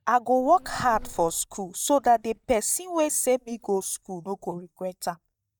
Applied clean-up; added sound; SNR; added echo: neural mask model DeepFilterNet 3.